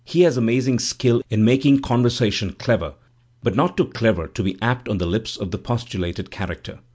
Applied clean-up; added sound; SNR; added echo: none; none; none; none.